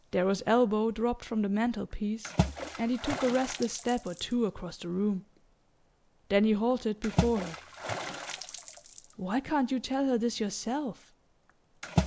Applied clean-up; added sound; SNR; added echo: none; Water / Splash, splatter; 7 dB; none.